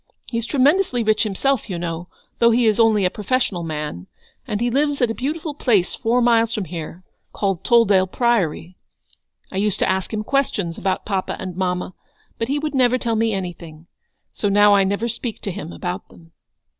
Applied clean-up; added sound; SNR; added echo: none; none; none; none.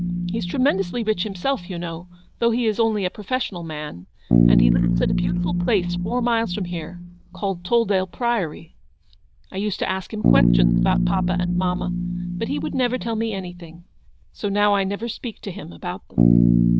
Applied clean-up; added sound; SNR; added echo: neural diffusion model UNIVERSE++.